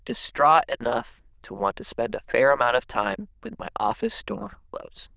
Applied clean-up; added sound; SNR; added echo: neural diffusion model UNIVERSE++.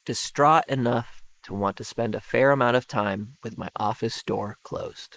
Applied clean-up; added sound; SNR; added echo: neural mask model Resemble Enhance denoiser.